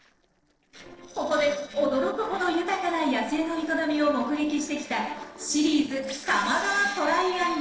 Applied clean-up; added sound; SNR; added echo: neural separator model SepFormer DNS4.